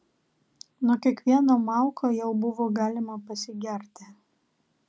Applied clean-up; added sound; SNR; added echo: none; none; none; none.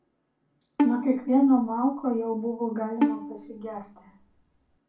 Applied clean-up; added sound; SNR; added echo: none; Bowed string instrument; 5 dB; reverberation time 0.3 s.